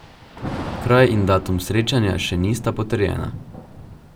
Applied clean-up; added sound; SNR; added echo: none; Thunder / Rain; 13 dB; none.